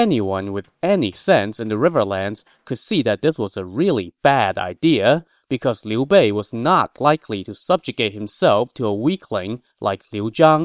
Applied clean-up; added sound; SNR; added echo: neural separator model SepFormer WHAM!.